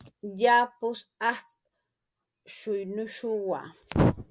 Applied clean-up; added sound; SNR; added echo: none; none; none; none.